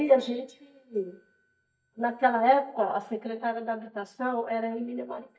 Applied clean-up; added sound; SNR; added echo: neural mask model DeepFilterNet 3.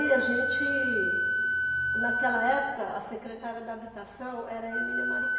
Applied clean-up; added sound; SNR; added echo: none; Wind instrument, woodwind instrument; -2 dB; reverberation time 1.2 s.